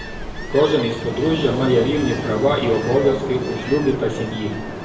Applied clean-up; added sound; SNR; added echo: none; Ocean; 7 dB; reverberation time 0.9 s.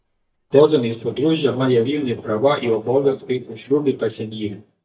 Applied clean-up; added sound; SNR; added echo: neural mask model DeepFilterNet 3.